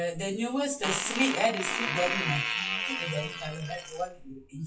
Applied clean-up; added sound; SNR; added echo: classical method WPE with log-MMSE.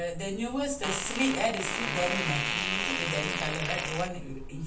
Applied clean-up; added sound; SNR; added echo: none; Fart; 1 dB; reverberation time 0.3 s.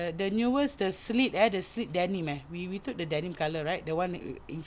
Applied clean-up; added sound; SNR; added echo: none; none; none; none.